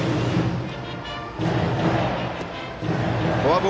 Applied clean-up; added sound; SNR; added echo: none; none; none; none.